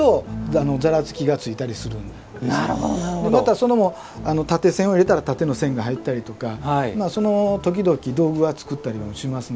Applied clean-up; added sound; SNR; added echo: none; none; none; none.